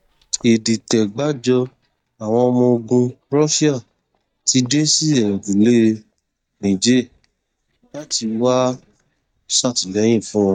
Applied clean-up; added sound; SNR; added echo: neural mask model DeepFilterNet 3.